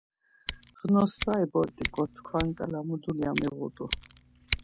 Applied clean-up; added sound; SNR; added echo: none; Scissors; 9 dB; none.